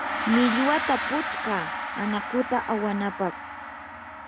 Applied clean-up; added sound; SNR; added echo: none; Gong; 4 dB; none.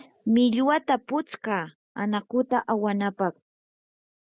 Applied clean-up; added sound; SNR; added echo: none; none; none; none.